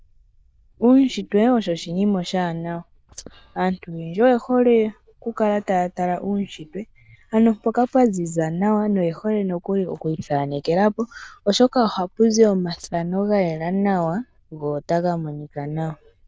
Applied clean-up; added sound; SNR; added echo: neural diffusion model UNIVERSE++.